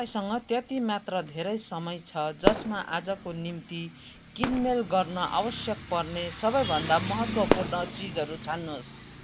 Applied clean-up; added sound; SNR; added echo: none; Fireworks; 7 dB; none.